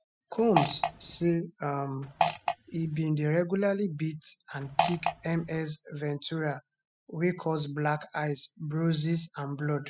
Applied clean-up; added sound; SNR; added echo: classical method spectral subtraction.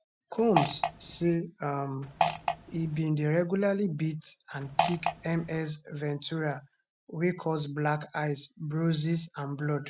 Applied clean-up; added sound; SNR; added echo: none; Fart; 1 dB; none.